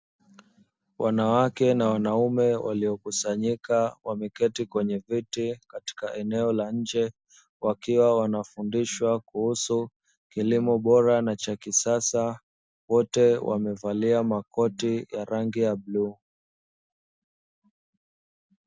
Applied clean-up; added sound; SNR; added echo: none; none; none; none.